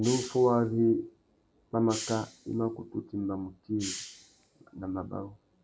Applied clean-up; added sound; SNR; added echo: none; Hiss; 15 dB; none.